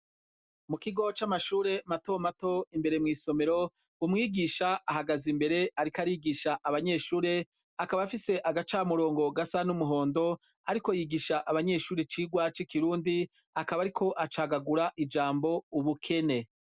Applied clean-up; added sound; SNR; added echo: none; none; none; none.